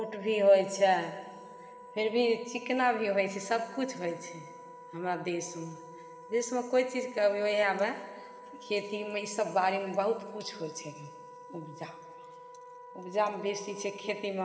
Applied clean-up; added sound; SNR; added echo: none; Wind instrument, woodwind instrument; 17 dB; reverberation time 3.0 s.